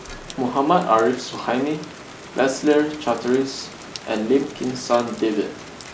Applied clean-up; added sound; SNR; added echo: none; Rain; 17 dB; none.